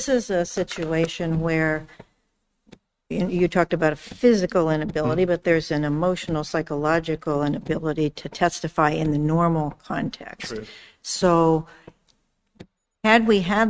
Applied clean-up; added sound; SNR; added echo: neural mask model RNNoise.